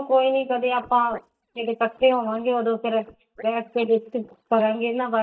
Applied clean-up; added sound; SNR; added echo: neural mask model DeepFilterNet 3.